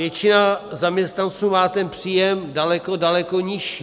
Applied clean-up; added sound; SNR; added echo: none; none; none; none.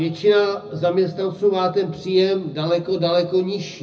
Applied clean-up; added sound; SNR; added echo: none; none; none; reverberation time 0.4 s.